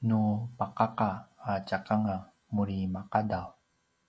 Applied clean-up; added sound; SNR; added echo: none; none; none; none.